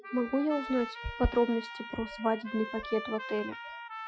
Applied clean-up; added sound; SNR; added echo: classical method Wiener filter.